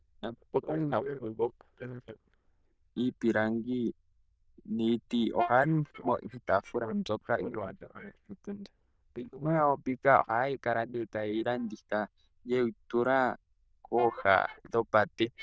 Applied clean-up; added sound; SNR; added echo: neural diffusion model UNIVERSE++.